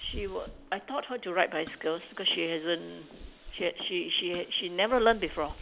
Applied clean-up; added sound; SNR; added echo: none; Hiss; 17 dB; none.